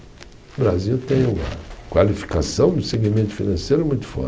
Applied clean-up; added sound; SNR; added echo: none; none; none; none.